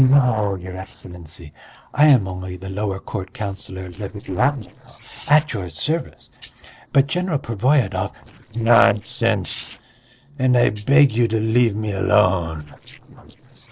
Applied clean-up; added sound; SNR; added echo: neural separator model SepFormer DNS4.